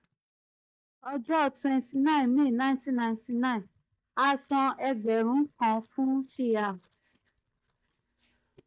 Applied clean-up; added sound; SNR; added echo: neural mask model DeepFilterNet 3.